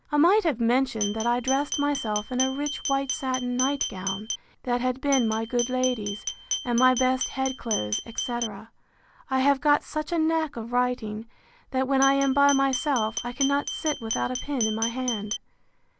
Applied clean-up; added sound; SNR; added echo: none; Glass; 7 dB; none.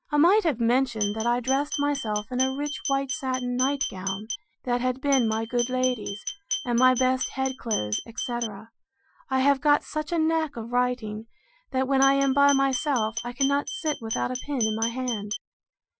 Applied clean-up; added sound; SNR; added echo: classical method Wiener filter.